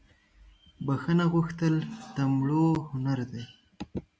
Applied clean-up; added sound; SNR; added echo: none; none; none; none.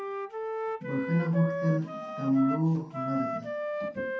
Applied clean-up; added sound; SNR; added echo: none; Wind instrument, woodwind instrument; 4 dB; reverberation time 0.6 s.